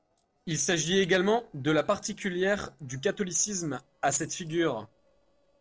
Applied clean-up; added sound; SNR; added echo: neural separator model SepFormer DNS4.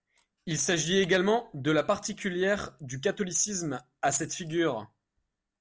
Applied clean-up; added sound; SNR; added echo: none; none; none; none.